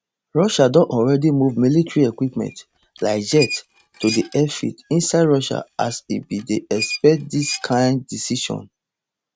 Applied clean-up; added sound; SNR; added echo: none; Squeak; 14 dB; none.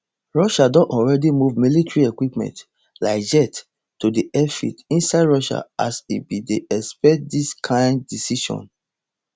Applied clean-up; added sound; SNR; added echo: none; none; none; none.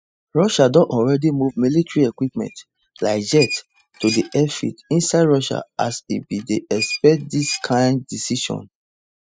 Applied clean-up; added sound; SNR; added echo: classical method spectral subtraction.